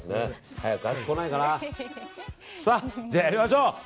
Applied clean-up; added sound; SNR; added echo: none; none; none; none.